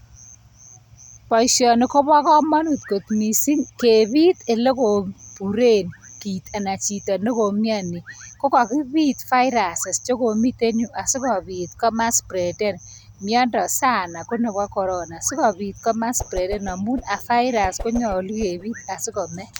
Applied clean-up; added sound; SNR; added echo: none; Whoosh, swoosh, swish; 14 dB; none.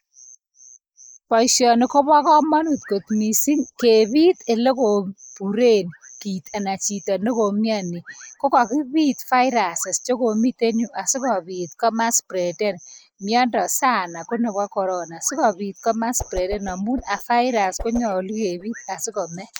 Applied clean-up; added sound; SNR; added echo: neural mask model Resemble Enhance denoiser.